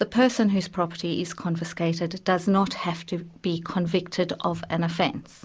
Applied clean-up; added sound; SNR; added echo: none; none; none; none.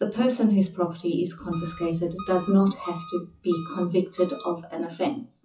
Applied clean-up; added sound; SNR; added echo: classical method WPE with log-MMSE.